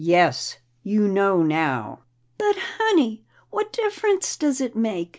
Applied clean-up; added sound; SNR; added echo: none; none; none; none.